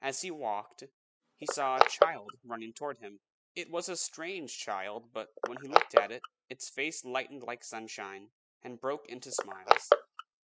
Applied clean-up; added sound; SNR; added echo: classical method spectral subtraction.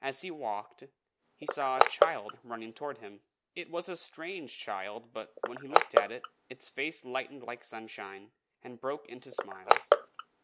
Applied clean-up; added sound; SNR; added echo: none; Crushing; -5 dB; none.